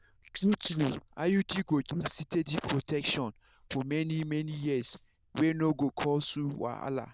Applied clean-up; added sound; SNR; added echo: neural diffusion model UNIVERSE++.